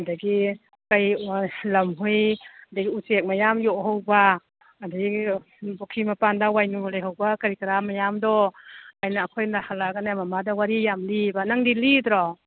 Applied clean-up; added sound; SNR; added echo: none; none; none; none.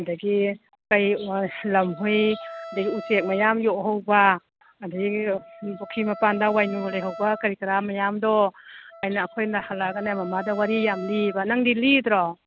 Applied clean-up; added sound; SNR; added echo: none; Wind instrument, woodwind instrument; 17 dB; none.